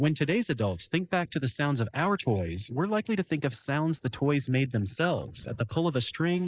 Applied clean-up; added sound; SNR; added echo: neural mask model Resemble Enhance denoiser.